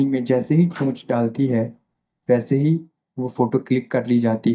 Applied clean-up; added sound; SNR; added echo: neural mask model DeepFilterNet 3.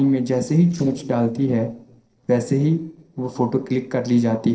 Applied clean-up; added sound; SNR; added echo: neural separator model SepFormer DNS4.